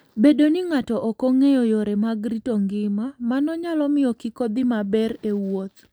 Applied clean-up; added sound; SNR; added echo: none; none; none; none.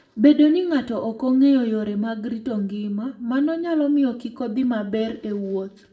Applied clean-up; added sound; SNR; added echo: none; none; none; reverberation time 0.5 s.